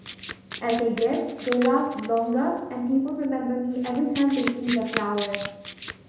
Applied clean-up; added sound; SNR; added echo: none; Domestic sounds, home sounds; 13 dB; reverberation time 0.8 s.